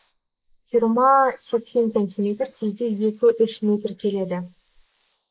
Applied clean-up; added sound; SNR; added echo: neural mask model Resemble Enhance denoiser.